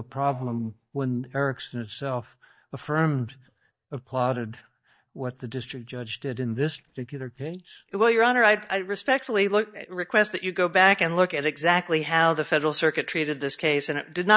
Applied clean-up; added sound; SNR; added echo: neural mask model DeepFilterNet 3.